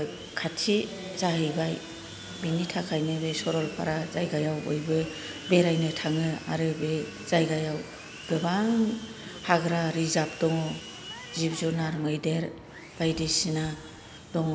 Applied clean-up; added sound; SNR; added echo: none; Sawing; 15 dB; none.